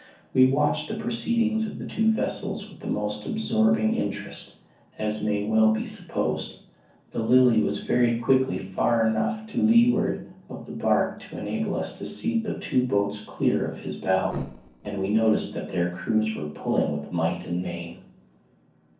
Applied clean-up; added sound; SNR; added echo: neural separator model SepFormer DNS4.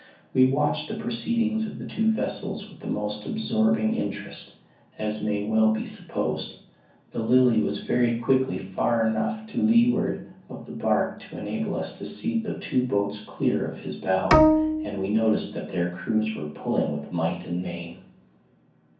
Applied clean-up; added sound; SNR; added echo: none; Bowed string instrument; -3 dB; reverberation time 0.6 s.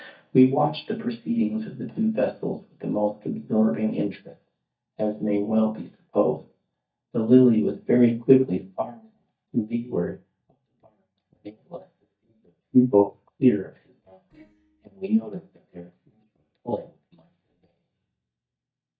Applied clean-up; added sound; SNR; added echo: neural mask model DeepFilterNet 3.